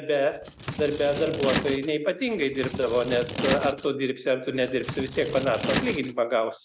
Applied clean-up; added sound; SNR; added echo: none; Scissors; 7 dB; none.